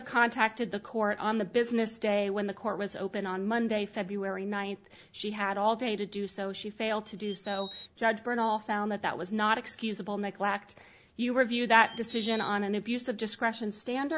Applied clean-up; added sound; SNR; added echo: none; Bird vocalization, bird call, bird song; 14 dB; none.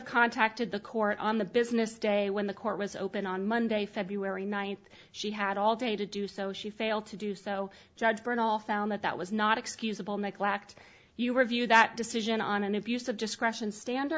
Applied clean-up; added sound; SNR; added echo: none; none; none; none.